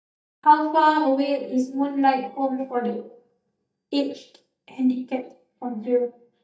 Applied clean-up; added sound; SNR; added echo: neural mask model DeepFilterNet 3.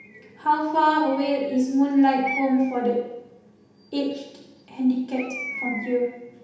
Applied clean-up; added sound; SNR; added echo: none; Bird; 15 dB; reverberation time 0.8 s.